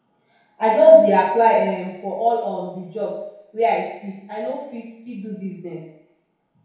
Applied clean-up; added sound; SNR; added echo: none; none; none; reverberation time 0.9 s.